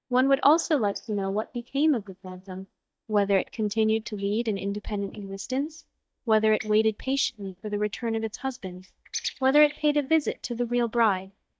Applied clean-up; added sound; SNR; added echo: neural mask model DeepFilterNet 3.